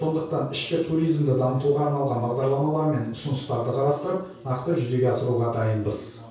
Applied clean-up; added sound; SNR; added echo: none; none; none; reverberation time 0.6 s.